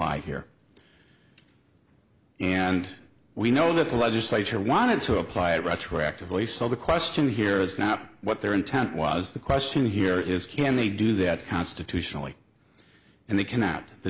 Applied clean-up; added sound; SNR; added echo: none; none; none; none.